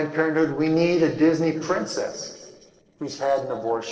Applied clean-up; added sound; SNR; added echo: neural separator model SepFormer DNS4.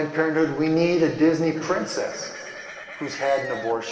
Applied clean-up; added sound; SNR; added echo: none; Livestock, farm animals, working animals; 16 dB; reverberation time 2.1 s.